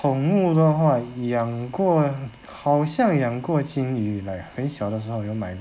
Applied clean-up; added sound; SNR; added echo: none; none; none; none.